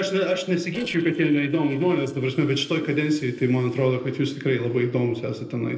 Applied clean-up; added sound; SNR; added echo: neural separator model SepFormer DNS4.